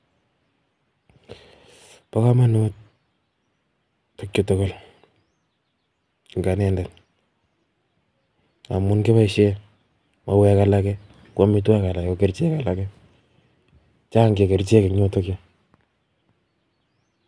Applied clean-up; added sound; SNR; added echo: none; none; none; none.